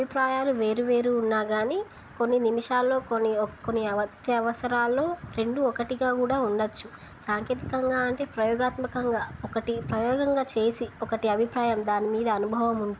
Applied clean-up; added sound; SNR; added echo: none; none; none; none.